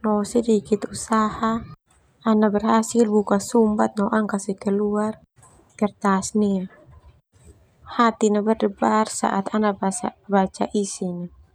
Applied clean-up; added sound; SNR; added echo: none; none; none; none.